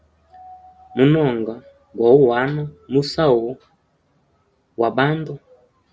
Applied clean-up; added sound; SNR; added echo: none; none; none; none.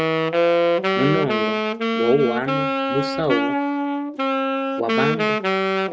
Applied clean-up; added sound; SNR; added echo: none; Wind instrument, woodwind instrument; -5 dB; none.